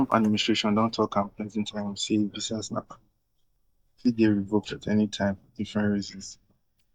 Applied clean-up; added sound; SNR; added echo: neural mask model DeepFilterNet 3.